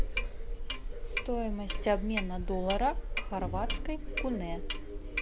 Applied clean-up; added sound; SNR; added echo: none; Clock; -2 dB; none.